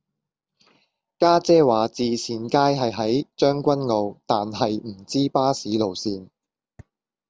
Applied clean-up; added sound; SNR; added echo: none; none; none; none.